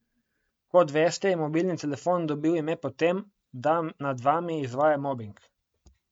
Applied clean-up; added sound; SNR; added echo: none; none; none; none.